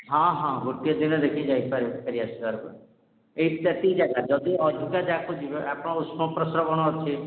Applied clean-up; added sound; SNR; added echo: none; none; none; none.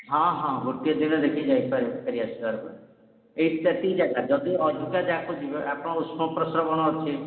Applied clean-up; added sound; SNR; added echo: none; none; none; reverberation time 1.5 s.